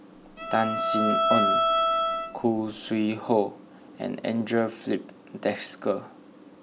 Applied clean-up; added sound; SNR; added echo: none; Bowed string instrument; -3 dB; none.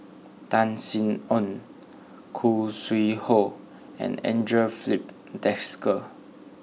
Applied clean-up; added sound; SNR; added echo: none; none; none; none.